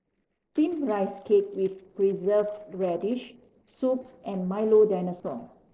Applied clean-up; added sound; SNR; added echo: neural separator model SepFormer DNS4.